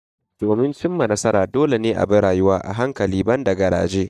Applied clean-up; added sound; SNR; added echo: neural mask model DeepFilterNet 3.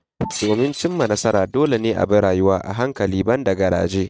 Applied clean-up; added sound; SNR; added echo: neural mask model RNNoise.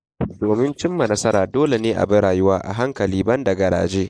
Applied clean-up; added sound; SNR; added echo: neural mask model Resemble Enhance denoiser.